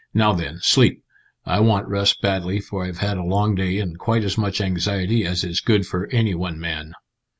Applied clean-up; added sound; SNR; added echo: none; none; none; none.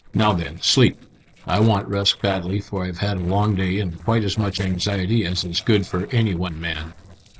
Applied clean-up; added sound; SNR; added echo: neural separator model SepFormer DNS4.